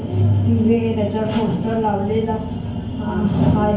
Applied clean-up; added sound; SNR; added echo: none; none; none; reverberation time 0.9 s.